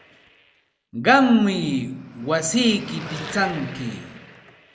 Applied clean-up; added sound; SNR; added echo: none; Car passing by / Traffic noise, roadway noise / Engine; 17 dB; none.